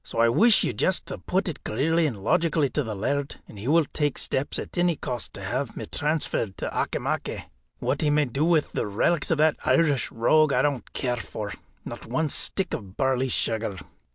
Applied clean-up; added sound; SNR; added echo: none; none; none; none.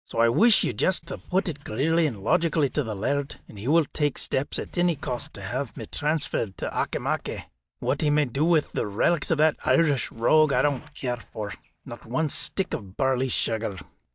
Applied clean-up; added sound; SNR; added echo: neural mask model DeepFilterNet 3.